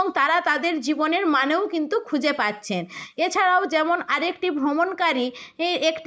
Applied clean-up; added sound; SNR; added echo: neural mask model Resemble Enhance denoiser.